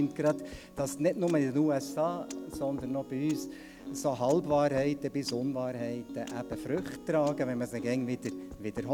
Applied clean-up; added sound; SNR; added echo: none; Piano; 11 dB; none.